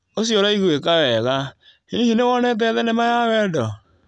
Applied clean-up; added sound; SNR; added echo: none; none; none; none.